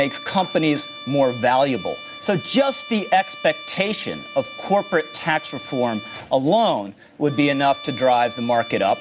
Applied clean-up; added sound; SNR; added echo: none; Trumpet; 14 dB; none.